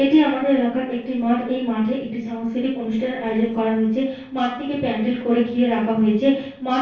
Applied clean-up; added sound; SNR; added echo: neural separator model SepFormer DNS4.